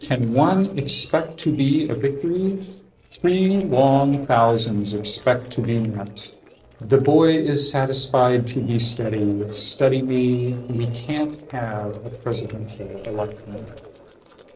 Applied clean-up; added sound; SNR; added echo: neural separator model SepFormer DNS4.